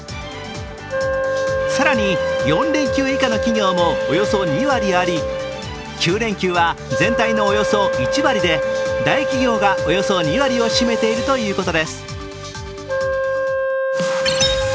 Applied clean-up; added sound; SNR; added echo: none; Wind instrument, woodwind instrument; 1 dB; none.